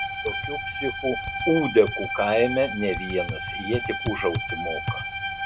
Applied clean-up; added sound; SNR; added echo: none; Typing + Bowed string instrument; 4 dB; none.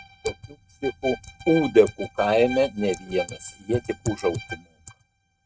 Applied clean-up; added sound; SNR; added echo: neural mask model RNNoise.